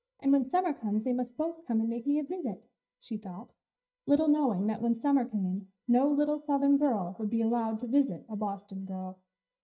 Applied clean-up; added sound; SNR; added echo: neural mask model DeepFilterNet 3.